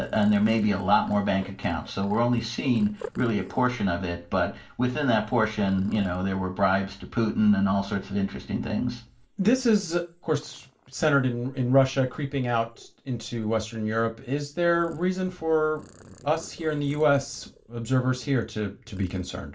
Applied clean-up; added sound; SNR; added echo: neural separator model SepFormer DNS4.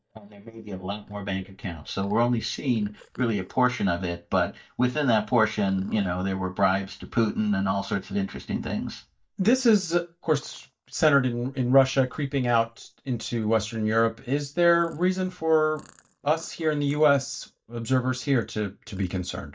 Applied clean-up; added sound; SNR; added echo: neural mask model DeepFilterNet 3.